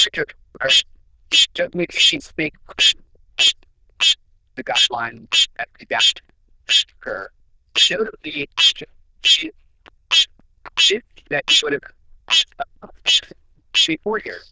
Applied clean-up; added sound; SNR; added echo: neural diffusion model UNIVERSE++.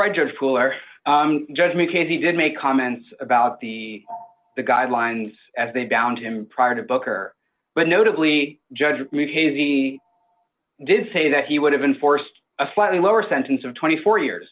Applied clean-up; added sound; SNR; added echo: none; none; none; none.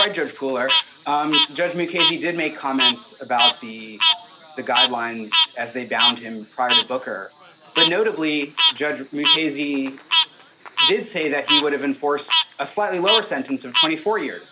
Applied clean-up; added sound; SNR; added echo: none; Frog; -2 dB; none.